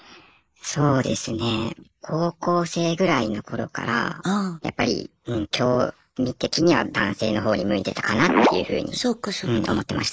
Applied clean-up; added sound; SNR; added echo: neural mask model Resemble Enhance denoiser.